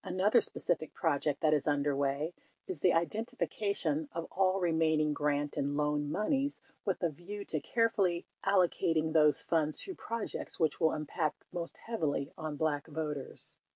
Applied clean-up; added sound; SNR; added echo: none; none; none; none.